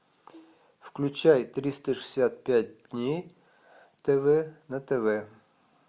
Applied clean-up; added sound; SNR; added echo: none; none; none; none.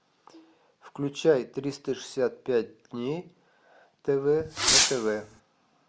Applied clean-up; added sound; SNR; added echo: none; Fireworks; -4 dB; none.